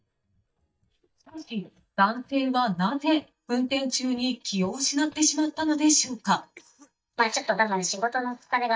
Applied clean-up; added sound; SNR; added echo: neural mask model DeepFilterNet 3.